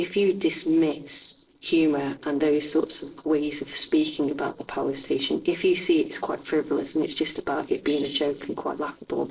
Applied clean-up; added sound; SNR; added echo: neural separator model SepFormer DNS4.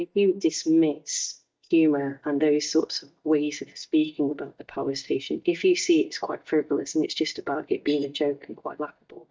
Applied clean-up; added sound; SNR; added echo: neural mask model DeepFilterNet 3.